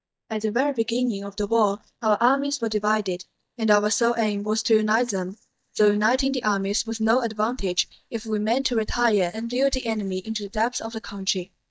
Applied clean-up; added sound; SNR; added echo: neural mask model DeepFilterNet 3.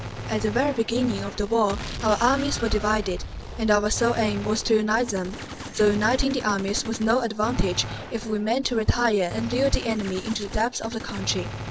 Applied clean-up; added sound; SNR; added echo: none; Gunshot, gunfire; 10 dB; none.